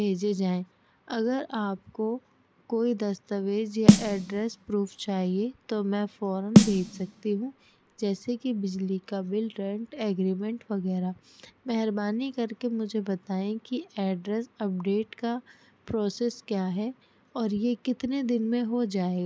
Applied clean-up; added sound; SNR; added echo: none; Snare drum; -5 dB; none.